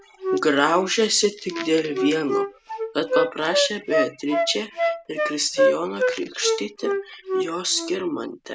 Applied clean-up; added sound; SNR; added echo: none; Wind instrument, woodwind instrument; 1 dB; none.